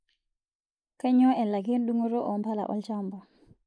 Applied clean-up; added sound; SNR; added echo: neural mask model Resemble Enhance denoiser.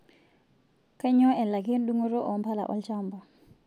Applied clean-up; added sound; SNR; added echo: none; none; none; none.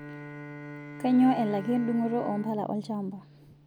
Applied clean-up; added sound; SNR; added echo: none; Bowed string instrument; 13 dB; none.